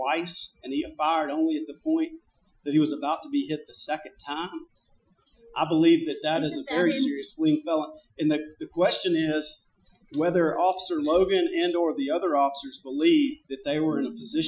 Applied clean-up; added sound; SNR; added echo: classical method Wiener filter.